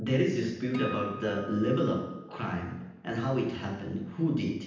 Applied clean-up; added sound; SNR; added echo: none; Acoustic guitar; 12 dB; reverberation time 0.9 s.